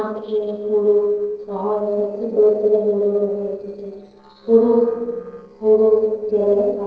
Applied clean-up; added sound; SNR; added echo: neural separator model SepFormer DNS4.